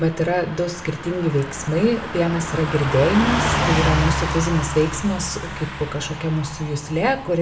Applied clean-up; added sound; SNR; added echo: none; Car passing by / Truck; 4 dB; reverberation time 0.8 s.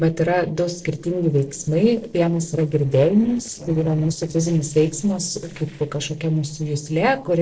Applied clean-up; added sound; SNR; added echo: neural separator model SepFormer DNS4.